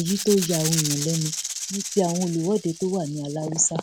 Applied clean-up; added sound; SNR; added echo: none; Rattle (instrument); 7 dB; none.